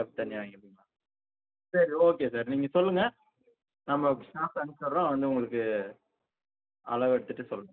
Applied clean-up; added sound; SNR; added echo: none; none; none; none.